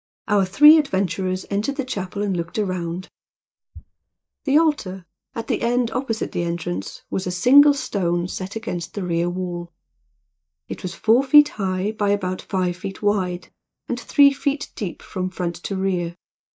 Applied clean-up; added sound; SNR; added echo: neural mask model DeepFilterNet 3.